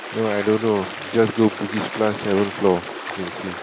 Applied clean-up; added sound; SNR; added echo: none; Stream; 10 dB; none.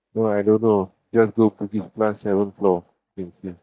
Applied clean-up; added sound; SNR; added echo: neural mask model DeepFilterNet 3.